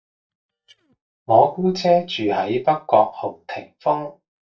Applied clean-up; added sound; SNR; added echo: neural mask model DeepFilterNet 3.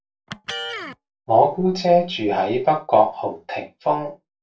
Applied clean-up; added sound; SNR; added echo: none; Electric guitar; 16 dB; reverberation time 0.2 s.